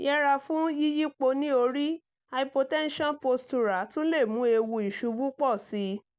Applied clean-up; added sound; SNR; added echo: none; none; none; none.